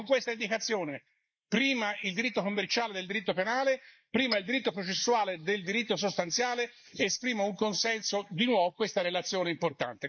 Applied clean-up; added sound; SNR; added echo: neural mask model Resemble Enhance denoiser.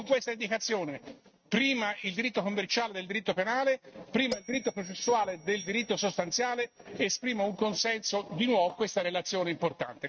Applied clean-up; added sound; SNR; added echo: neural mask model RNNoise.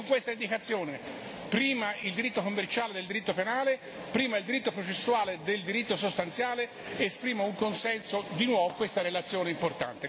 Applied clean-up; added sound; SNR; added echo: none; none; none; none.